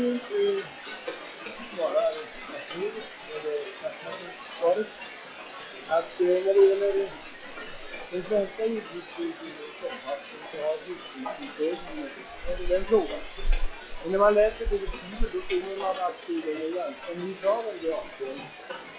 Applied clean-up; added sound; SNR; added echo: classical method log-MMSE.